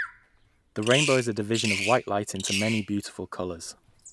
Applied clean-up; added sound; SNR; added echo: none; Bird vocalization, bird call, bird song; 6 dB; none.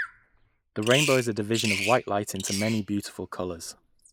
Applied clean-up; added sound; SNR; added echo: neural mask model Resemble Enhance denoiser.